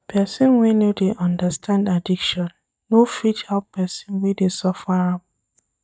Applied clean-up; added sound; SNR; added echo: neural mask model DeepFilterNet 3.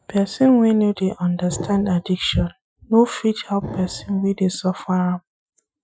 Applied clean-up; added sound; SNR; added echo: classical method Wiener filter.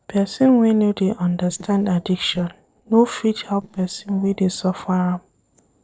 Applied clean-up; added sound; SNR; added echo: neural separator model SepFormer DNS4.